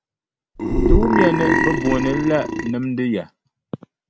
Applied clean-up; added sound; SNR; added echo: none; Burping, eructation; -4 dB; none.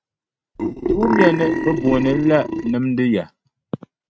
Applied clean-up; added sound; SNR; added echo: neural mask model RNNoise.